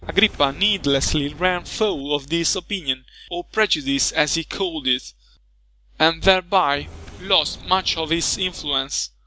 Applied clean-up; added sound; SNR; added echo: none; Subway, metro, underground; 16 dB; none.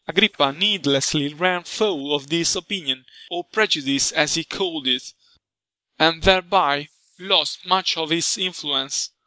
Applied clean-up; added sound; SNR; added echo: neural mask model Resemble Enhance denoiser.